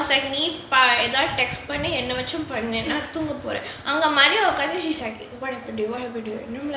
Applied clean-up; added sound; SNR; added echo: none; none; none; none.